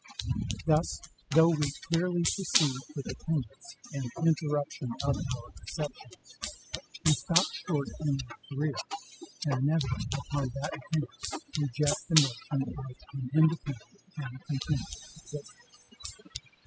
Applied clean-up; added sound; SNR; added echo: classical method spectral subtraction.